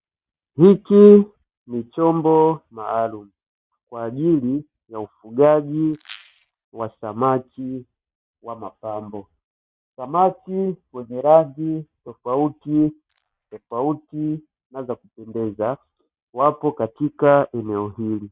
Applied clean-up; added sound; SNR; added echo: neural mask model RNNoise.